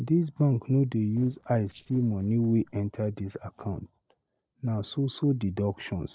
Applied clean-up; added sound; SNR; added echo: neural separator model SepFormer DNS4.